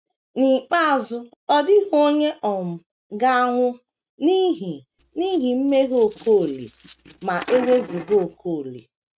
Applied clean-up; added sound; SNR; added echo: neural mask model RNNoise.